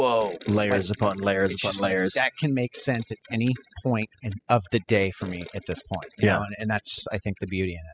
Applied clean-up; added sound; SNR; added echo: classical method spectral subtraction.